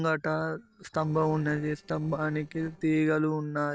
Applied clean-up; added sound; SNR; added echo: neural separator model SepFormer DNS4.